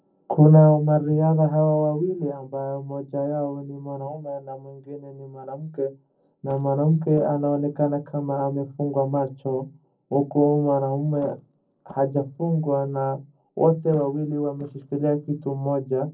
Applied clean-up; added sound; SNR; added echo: neural separator model SepFormer DNS4.